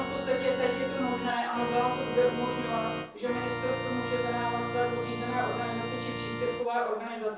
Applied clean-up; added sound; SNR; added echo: none; Organ; 5 dB; reverberation time 0.6 s.